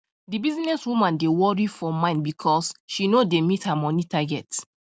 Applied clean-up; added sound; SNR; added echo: none; none; none; none.